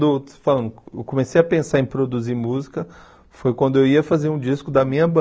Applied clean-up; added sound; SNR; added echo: none; none; none; none.